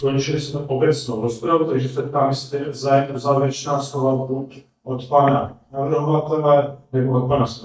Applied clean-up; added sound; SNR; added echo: neural mask model DeepFilterNet 3.